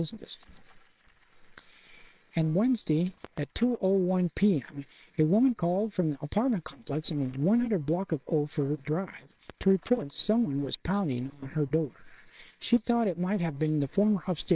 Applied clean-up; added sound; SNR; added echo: neural separator model SepFormer WHAMR!.